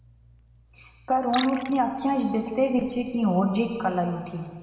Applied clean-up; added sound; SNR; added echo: none; Liquid; 18 dB; reverberation time 1.5 s.